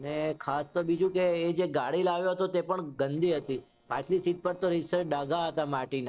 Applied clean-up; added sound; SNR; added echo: neural separator model SepFormer DNS4.